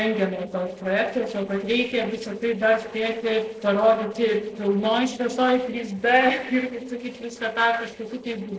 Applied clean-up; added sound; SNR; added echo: neural separator model SepFormer DNS4.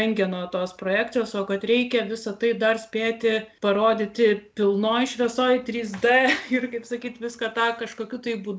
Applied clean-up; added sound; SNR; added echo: none; none; none; none.